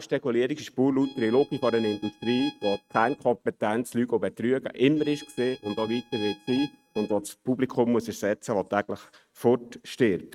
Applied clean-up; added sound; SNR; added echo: neural mask model RNNoise.